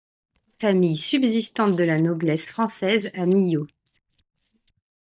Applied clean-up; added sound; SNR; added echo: neural mask model DeepFilterNet 3.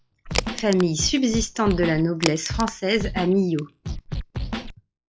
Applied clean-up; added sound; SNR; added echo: classical method log-MMSE.